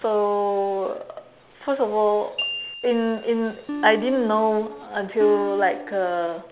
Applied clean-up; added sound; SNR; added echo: none; Glockenspiel + Acoustic guitar; 11 dB; none.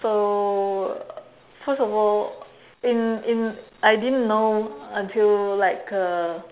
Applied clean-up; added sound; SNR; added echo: none; none; none; none.